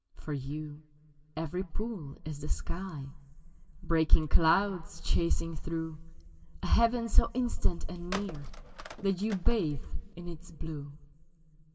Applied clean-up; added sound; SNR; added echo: none; Telephone; 18 dB; reverberation time 2.5 s.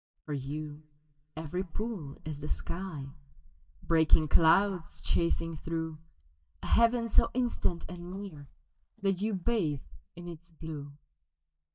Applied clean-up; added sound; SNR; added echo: neural mask model DeepFilterNet 3.